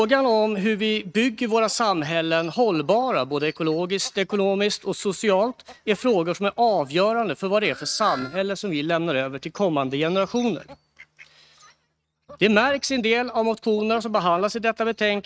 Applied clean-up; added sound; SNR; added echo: neural mask model RNNoise.